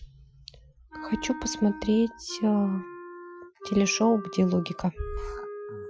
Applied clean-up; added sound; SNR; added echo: classical method Wiener filter.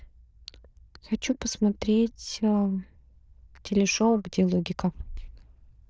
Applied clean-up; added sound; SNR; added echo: neural diffusion model UNIVERSE++.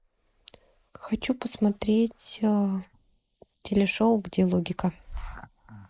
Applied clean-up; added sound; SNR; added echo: neural mask model Resemble Enhance denoiser.